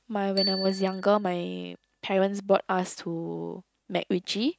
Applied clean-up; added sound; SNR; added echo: neural mask model RNNoise.